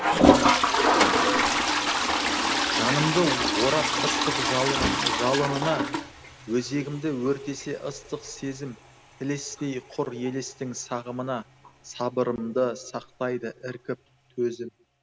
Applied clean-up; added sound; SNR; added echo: none; Toilet flush; -3 dB; none.